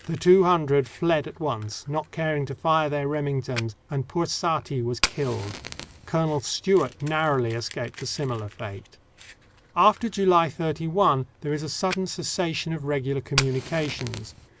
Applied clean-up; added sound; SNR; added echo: none; Fire; 14 dB; none.